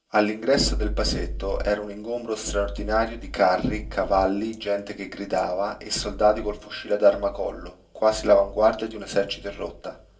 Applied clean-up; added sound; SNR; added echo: none; none; none; reverberation time 0.2 s.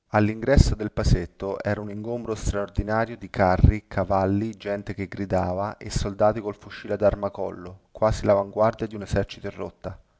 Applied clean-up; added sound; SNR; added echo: none; none; none; none.